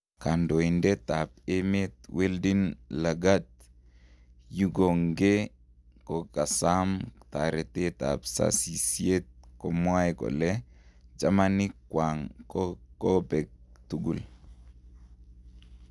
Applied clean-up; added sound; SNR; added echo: none; none; none; none.